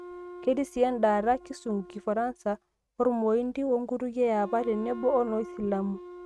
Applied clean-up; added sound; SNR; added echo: neural mask model RNNoise.